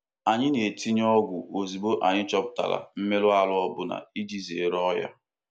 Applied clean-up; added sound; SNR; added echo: none; none; none; none.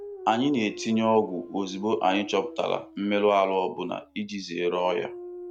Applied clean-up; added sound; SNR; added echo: none; Dog; 16 dB; none.